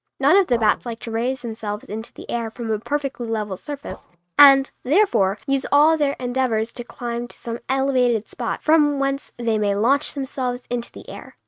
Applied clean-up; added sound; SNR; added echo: neural mask model RNNoise.